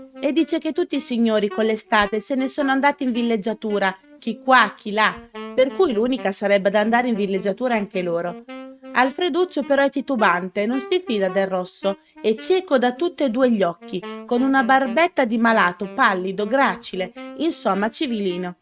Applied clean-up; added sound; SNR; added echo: neural mask model RNNoise.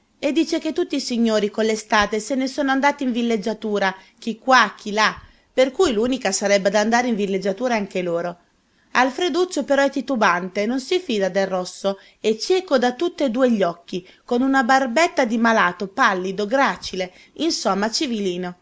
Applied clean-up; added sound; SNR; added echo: none; none; none; none.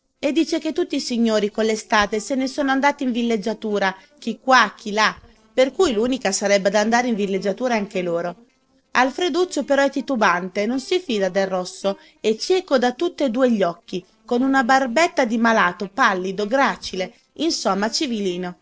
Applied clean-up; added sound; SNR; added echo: neural separator model SepFormer DNS4.